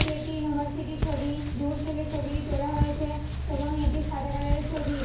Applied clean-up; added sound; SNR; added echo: none; Tearing; -2 dB; reverberation time 0.6 s.